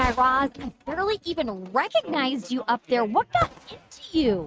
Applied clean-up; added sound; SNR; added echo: neural mask model RNNoise.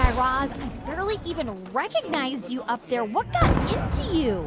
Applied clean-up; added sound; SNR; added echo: none; Fireworks; 2 dB; none.